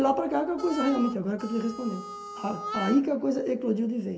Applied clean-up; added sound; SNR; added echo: none; Harmonica; 10 dB; reverberation time 1.9 s.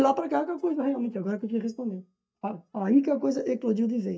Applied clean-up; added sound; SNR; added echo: neural mask model DeepFilterNet 3.